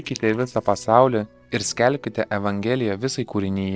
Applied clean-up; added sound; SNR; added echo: neural separator model SepFormer DNS4.